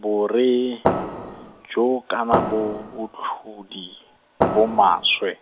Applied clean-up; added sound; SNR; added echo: none; Fireworks; 2 dB; none.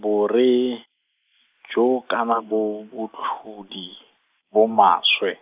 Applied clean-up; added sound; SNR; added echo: neural mask model Resemble Enhance denoiser.